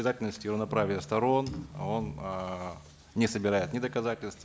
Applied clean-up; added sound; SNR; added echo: none; none; none; none.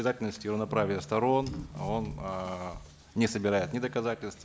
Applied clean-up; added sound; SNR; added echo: none; Drum / Drum kit; 18 dB; none.